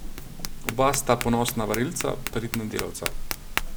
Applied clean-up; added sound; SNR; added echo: none; Tap; 4 dB; none.